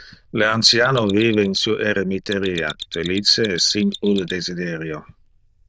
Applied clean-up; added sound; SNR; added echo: neural diffusion model UNIVERSE++.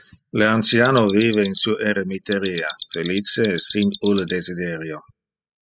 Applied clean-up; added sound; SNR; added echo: classical method spectral subtraction.